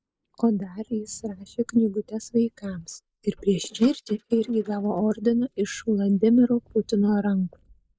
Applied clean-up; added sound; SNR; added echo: neural mask model Resemble Enhance denoiser.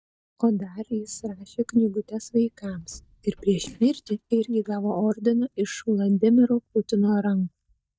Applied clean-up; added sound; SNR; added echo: neural mask model DeepFilterNet 3.